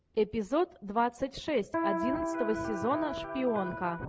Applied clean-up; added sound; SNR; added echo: none; Electric guitar; 2 dB; none.